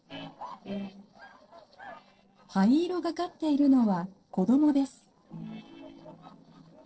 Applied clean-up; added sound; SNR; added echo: neural separator model SepFormer DNS4.